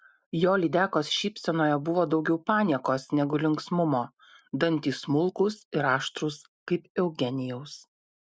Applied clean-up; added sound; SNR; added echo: none; none; none; none.